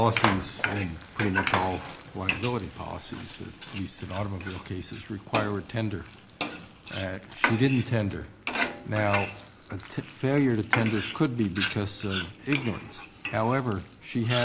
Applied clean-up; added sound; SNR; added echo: none; Frying (food); 3 dB; none.